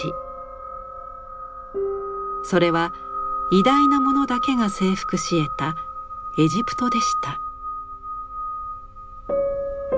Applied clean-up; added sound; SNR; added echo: none; none; none; none.